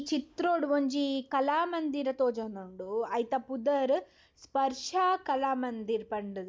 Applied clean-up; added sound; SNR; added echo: none; none; none; none.